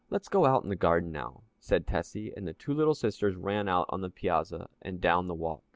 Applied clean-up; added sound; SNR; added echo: none; none; none; none.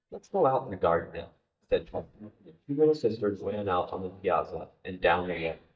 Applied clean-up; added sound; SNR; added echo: neural mask model DeepFilterNet 3.